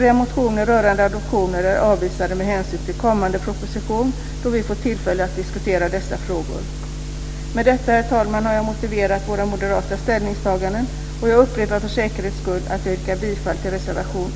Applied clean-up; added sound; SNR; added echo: none; none; none; none.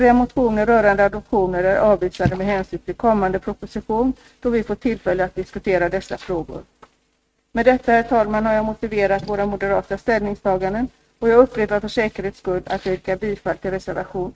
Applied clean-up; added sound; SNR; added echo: neural mask model RNNoise.